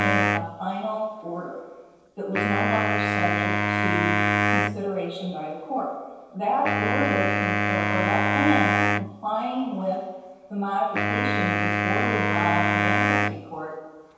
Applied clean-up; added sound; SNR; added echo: none; Wind instrument, woodwind instrument; -3 dB; reverberation time 1.2 s.